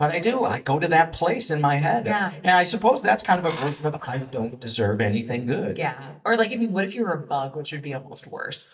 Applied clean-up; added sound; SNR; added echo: neural mask model DeepFilterNet 3.